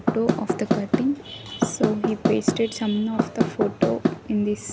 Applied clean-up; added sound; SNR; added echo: none; Knock / Wood; -1 dB; none.